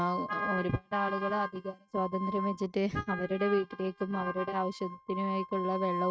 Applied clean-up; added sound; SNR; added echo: neural mask model RNNoise.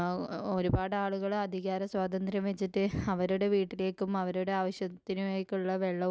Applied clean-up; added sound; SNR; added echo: none; none; none; none.